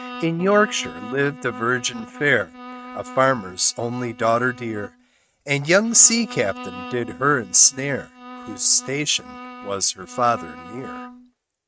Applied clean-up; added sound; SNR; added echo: neural mask model RNNoise.